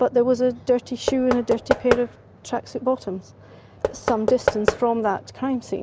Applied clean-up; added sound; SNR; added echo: none; Knock / Wood; 4 dB; none.